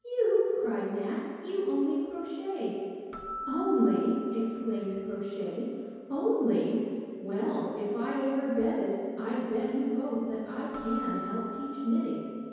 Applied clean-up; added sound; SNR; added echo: none; Keyboard (musical); 16 dB; reverberation time 2.2 s.